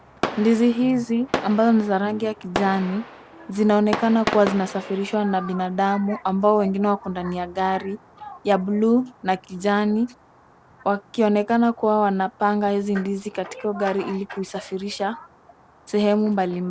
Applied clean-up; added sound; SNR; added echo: none; Fireworks; 14 dB; none.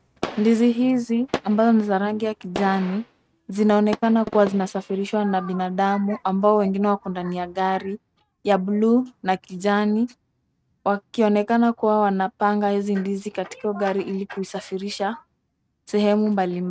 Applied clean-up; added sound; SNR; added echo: neural mask model RNNoise.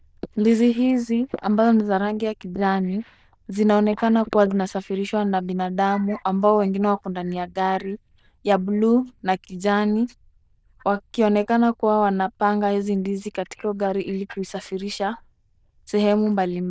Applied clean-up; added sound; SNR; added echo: neural diffusion model UNIVERSE++.